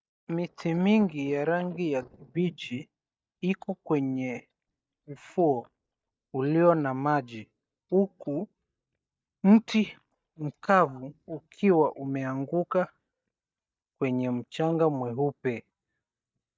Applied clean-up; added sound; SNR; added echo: neural mask model DeepFilterNet 3.